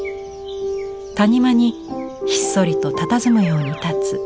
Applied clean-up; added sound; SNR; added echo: none; Keyboard (musical); 18 dB; none.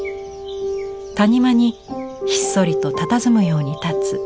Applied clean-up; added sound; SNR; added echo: none; none; none; none.